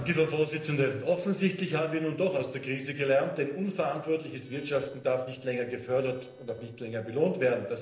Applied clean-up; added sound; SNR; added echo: neural separator model SepFormer DNS4.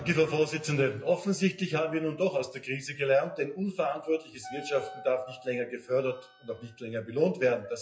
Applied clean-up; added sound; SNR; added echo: classical method WPE with log-MMSE.